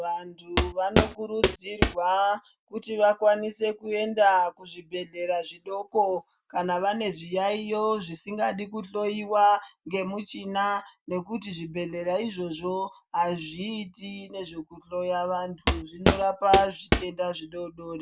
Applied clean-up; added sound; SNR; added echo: none; Walk, footsteps; -2 dB; none.